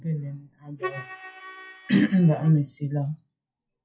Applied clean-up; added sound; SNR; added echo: classical method WPE with log-MMSE.